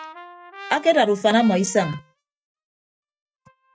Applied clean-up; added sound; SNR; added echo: neural mask model RNNoise.